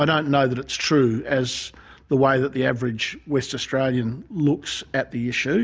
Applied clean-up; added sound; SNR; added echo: none; none; none; none.